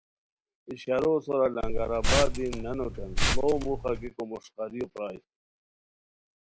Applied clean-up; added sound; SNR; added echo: none; Liquid; -4 dB; none.